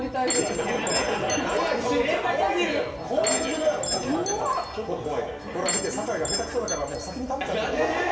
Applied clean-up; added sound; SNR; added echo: none; Door / Chime; 7 dB; reverberation time 0.9 s.